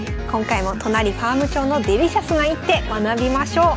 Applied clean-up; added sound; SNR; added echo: none; none; none; none.